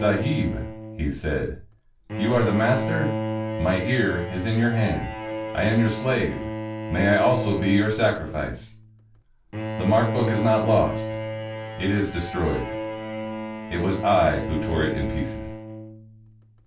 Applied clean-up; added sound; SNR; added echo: none; Bowed string instrument; 6 dB; reverberation time 0.3 s.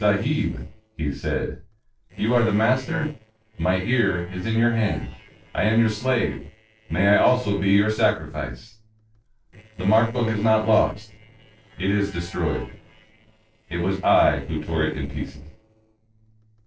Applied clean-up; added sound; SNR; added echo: neural separator model SepFormer DNS4.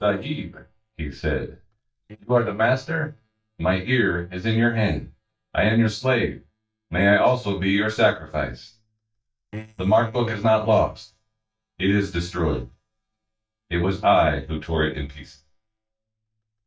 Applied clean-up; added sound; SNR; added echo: neural mask model DeepFilterNet 3.